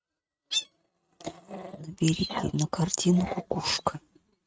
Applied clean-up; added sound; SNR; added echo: neural mask model RNNoise.